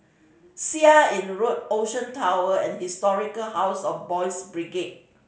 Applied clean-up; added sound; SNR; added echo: none; none; none; none.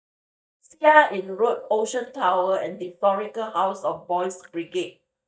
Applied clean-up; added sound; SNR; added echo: neural mask model DeepFilterNet 3.